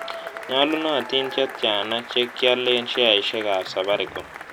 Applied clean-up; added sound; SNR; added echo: none; Applause / Crowd / Cheering; 13 dB; none.